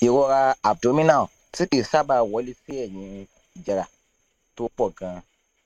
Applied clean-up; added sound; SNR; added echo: neural mask model RNNoise.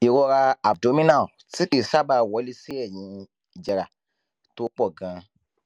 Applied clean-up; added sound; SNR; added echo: none; none; none; none.